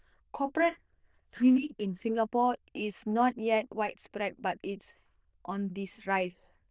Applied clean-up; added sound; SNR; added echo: neural diffusion model UNIVERSE++.